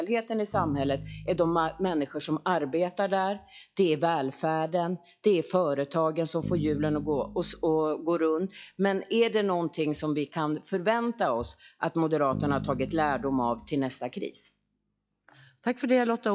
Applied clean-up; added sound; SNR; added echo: classical method log-MMSE.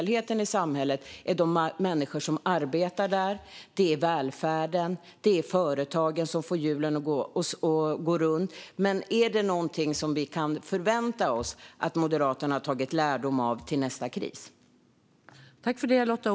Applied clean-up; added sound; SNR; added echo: none; none; none; none.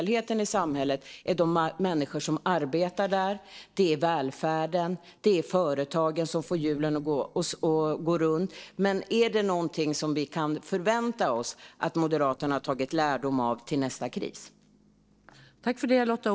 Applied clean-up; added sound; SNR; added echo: neural separator model SepFormer DNS4.